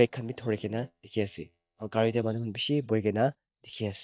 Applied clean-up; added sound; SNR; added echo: neural mask model DeepFilterNet 3.